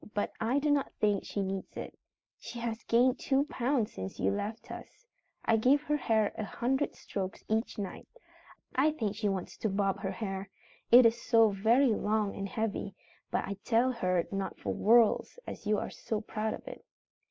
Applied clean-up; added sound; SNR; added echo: neural mask model Resemble Enhance denoiser.